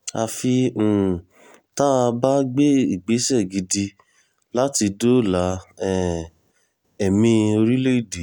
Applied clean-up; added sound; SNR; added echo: none; none; none; none.